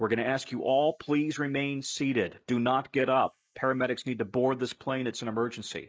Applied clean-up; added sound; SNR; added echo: neural mask model Resemble Enhance denoiser.